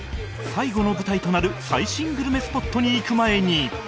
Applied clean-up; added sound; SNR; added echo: none; none; none; none.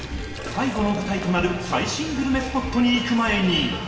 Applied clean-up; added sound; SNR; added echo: none; Liquid; 18 dB; reverberation time 1.2 s.